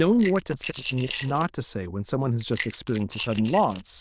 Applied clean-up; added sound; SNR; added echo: neural diffusion model UNIVERSE++.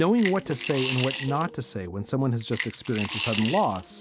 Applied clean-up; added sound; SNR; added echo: none; Coin (dropping) / Glass; 3 dB; none.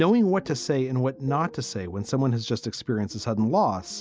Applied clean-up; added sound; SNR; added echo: none; none; none; none.